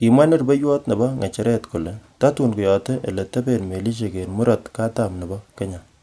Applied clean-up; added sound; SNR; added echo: none; none; none; none.